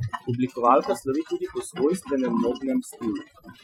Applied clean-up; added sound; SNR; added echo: classical method Wiener filter.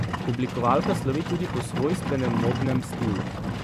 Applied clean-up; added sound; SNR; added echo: none; Livestock, farm animals, working animals; 1 dB; none.